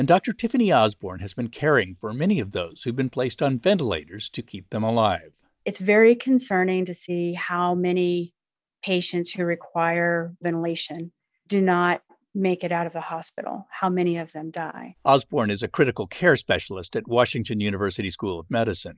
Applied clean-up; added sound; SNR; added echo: none; none; none; none.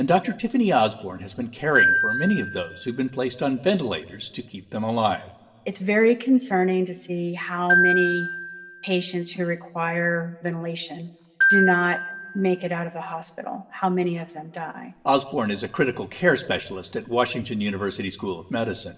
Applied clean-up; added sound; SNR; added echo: none; Glockenspiel; 2 dB; reverberation time 1.8 s.